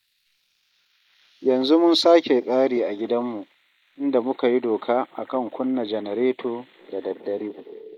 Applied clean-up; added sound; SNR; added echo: neural mask model Resemble Enhance denoiser.